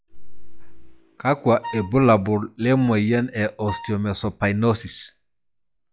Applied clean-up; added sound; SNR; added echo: classical method log-MMSE.